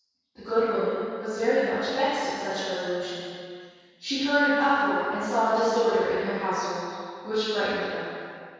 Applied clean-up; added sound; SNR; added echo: none; none; none; reverberation time 2.2 s.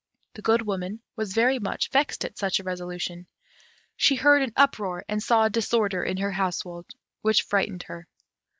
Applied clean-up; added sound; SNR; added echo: none; none; none; none.